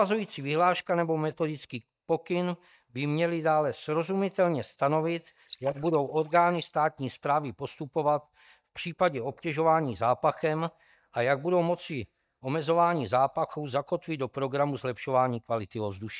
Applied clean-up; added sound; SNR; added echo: neural mask model DeepFilterNet 3.